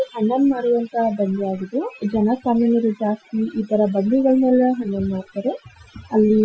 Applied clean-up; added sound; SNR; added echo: classical method Wiener filter.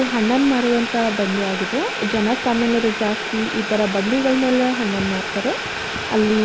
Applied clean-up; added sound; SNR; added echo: none; Boiling; 6 dB; none.